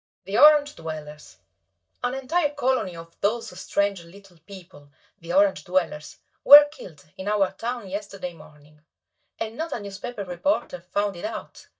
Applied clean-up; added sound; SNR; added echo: neural mask model DeepFilterNet 3.